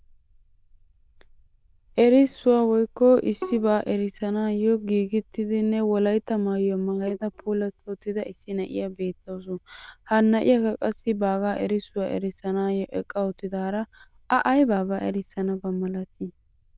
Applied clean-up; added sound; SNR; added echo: neural diffusion model UNIVERSE++.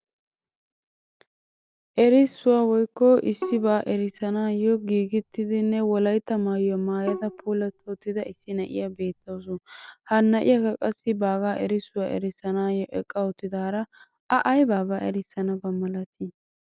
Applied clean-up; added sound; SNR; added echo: none; Bowed string instrument; 15 dB; none.